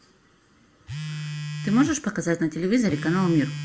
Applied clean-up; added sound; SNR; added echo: none; Telephone; 9 dB; reverberation time 0.3 s.